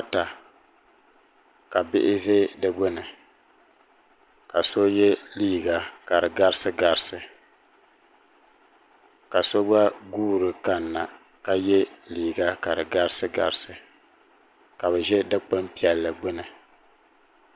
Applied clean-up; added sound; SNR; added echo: none; none; none; none.